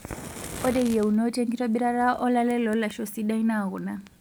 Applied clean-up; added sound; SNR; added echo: none; Fire; 17 dB; none.